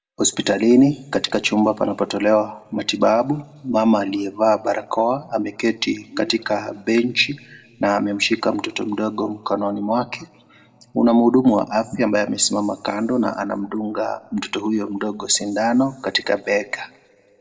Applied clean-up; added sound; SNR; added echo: none; none; none; reverberation time 1.3 s.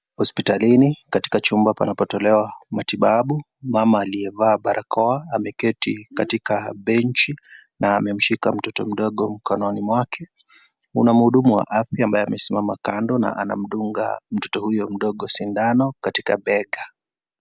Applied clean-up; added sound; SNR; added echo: none; none; none; none.